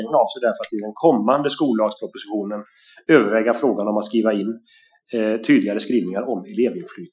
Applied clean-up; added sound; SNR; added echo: classical method Wiener filter.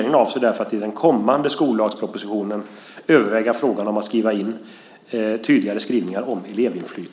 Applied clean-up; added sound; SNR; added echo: none; none; none; none.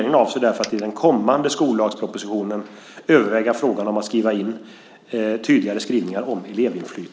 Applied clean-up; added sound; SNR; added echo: none; Coin (dropping); 15 dB; none.